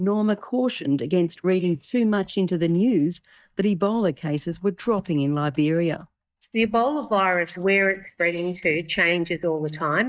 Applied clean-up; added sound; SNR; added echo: neural mask model DeepFilterNet 3.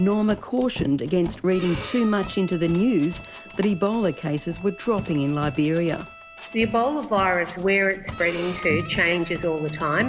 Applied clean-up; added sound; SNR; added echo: none; Run + Bowed string instrument; 13 dB; none.